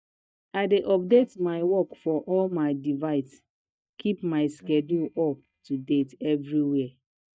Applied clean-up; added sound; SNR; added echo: neural mask model DeepFilterNet 3.